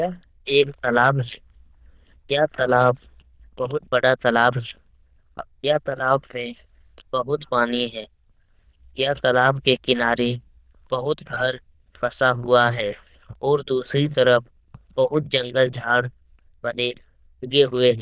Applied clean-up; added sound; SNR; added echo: neural diffusion model UNIVERSE++.